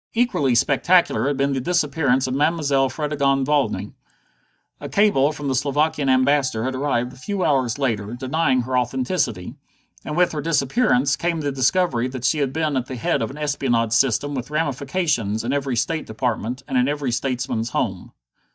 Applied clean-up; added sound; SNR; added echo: neural mask model DeepFilterNet 3.